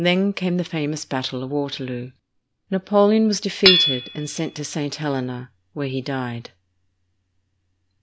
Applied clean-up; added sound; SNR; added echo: none; Hammer / Chink, clink; 6 dB; none.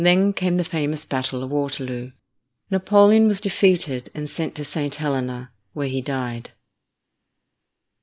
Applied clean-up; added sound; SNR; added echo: neural mask model Resemble Enhance denoiser.